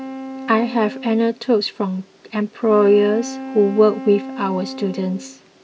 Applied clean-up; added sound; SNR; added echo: none; Wind instrument, woodwind instrument; 13 dB; none.